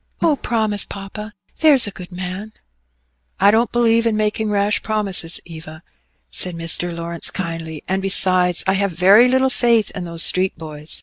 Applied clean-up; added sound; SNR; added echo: neural mask model Resemble Enhance denoiser.